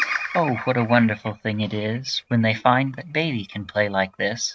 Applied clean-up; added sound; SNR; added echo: neural mask model RNNoise.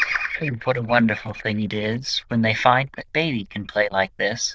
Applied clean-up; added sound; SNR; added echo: neural diffusion model UNIVERSE++.